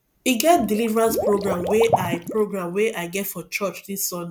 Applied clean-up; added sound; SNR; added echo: none; Liquid; 7 dB; none.